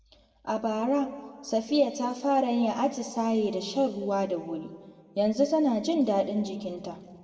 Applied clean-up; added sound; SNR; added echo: none; none; none; reverberation time 1.5 s.